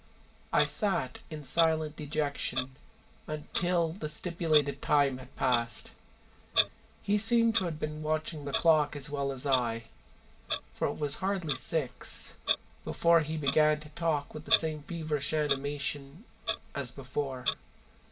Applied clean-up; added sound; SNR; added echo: none; Clock; 9 dB; reverberation time 0.2 s.